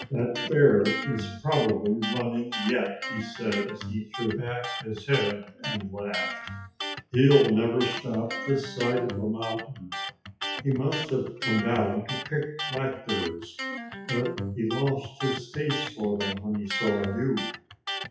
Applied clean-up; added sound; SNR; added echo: classical method WPE with log-MMSE.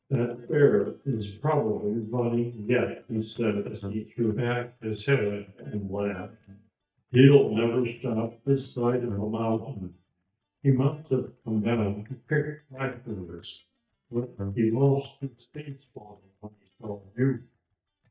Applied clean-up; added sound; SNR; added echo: neural mask model DeepFilterNet 3.